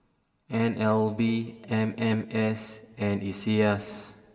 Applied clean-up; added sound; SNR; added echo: none; none; none; reverberation time 2.3 s.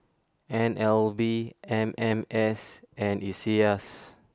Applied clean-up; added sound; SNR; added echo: none; none; none; none.